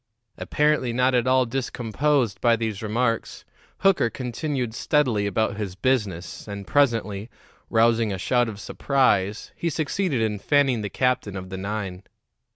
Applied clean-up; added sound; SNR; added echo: none; none; none; none.